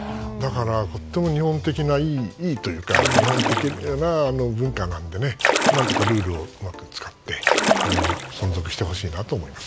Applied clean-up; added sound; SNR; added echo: none; Splash, splatter; -2 dB; none.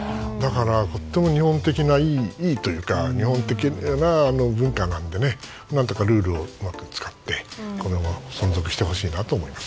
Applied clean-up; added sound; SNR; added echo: none; none; none; none.